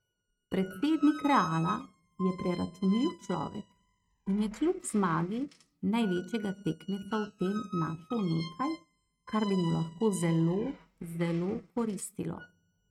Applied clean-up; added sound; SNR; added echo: neural mask model RNNoise.